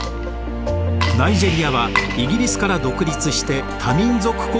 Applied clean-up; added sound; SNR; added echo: none; Water / Liquid; 13 dB; none.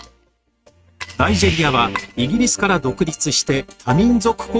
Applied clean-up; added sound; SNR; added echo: neural mask model RNNoise.